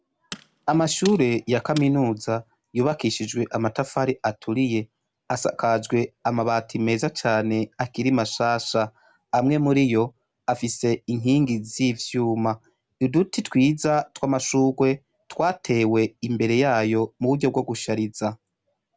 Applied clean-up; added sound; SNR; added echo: none; Tools; 18 dB; none.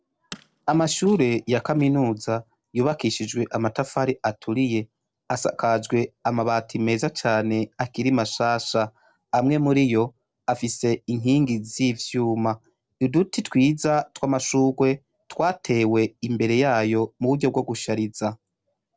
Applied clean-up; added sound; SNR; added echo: neural separator model SepFormer DNS4.